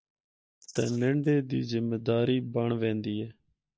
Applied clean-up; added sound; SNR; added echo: neural mask model DeepFilterNet 3.